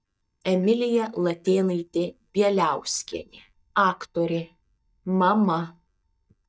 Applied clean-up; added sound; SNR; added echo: neural mask model DeepFilterNet 3.